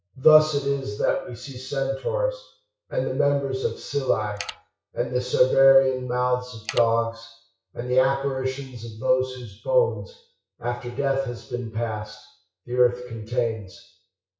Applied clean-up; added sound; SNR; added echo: classical method WPE with log-MMSE.